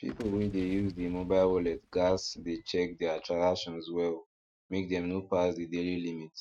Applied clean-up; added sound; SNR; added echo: neural mask model RNNoise.